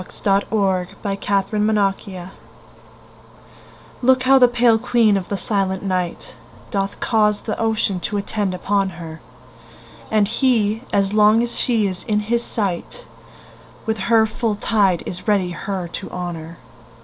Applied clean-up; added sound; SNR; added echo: none; none; none; none.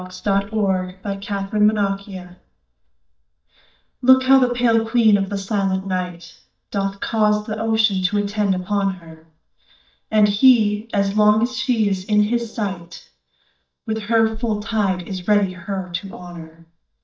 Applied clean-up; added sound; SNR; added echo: neural mask model DeepFilterNet 3.